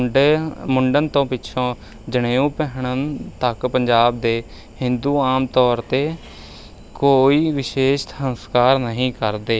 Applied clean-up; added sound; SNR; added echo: none; none; none; none.